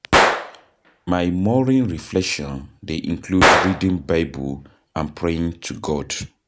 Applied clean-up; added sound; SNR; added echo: none; Gunshot, gunfire; 1 dB; none.